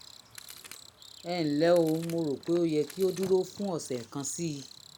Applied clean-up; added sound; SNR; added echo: none; Crack + Cricket; 19 dB; none.